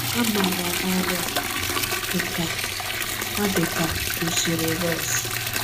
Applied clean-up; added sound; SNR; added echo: none; Liquid; -2 dB; none.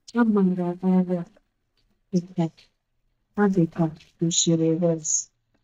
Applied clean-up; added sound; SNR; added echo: neural mask model DeepFilterNet 3.